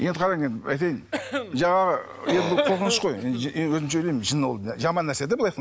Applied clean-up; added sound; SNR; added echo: none; Cough; 5 dB; none.